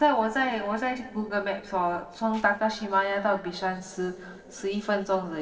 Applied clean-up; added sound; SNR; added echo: neural separator model SepFormer DNS4.